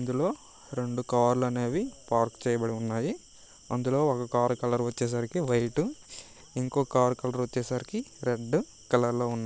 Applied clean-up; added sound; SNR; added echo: none; none; none; none.